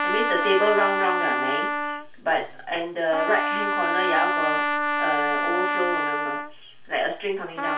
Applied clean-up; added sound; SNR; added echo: none; Trumpet; -1 dB; reverberation time 0.3 s.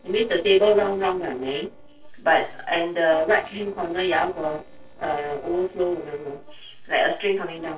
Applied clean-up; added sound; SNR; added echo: neural separator model SepFormer DNS4.